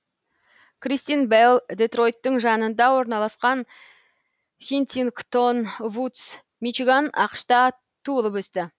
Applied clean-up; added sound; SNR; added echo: none; none; none; none.